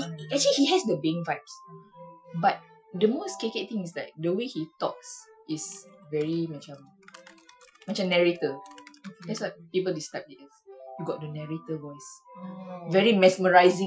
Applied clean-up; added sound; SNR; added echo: classical method Wiener filter.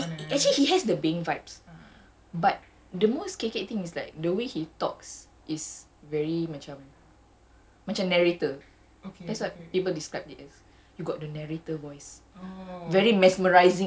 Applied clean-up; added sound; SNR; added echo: none; none; none; none.